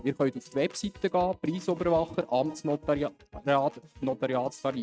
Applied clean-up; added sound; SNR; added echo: neural mask model RNNoise.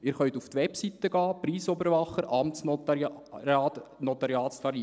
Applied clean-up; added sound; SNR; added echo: none; none; none; none.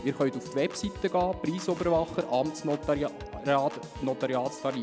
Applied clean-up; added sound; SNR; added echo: none; Piano / Organ; 13 dB; none.